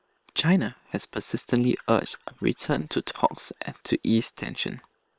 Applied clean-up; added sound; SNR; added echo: neural separator model SepFormer WHAM!.